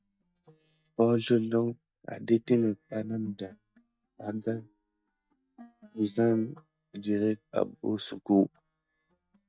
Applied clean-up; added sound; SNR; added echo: neural mask model DeepFilterNet 3.